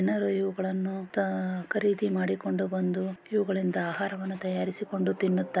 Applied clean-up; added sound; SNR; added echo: none; none; none; none.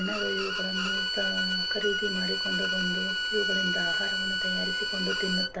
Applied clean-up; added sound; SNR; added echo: none; Bowed string instrument; -5 dB; reverberation time 0.7 s.